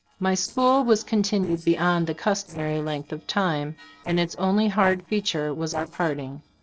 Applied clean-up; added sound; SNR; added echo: neural separator model SepFormer DNS4.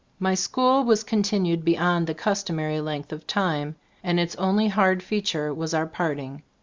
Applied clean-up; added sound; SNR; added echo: none; none; none; none.